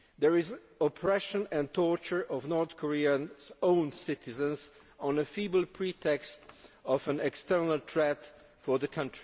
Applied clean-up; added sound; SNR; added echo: none; none; none; none.